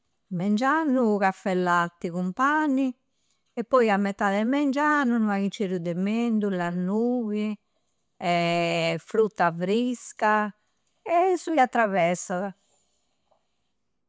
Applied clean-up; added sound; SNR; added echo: none; none; none; none.